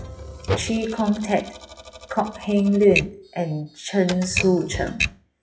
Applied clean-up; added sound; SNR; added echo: classical method WPE with log-MMSE.